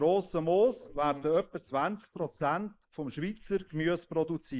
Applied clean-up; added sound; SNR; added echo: neural mask model Resemble Enhance denoiser.